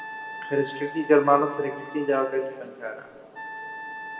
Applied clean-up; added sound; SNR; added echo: none; Wind instrument, woodwind instrument; 13 dB; reverberation time 1.7 s.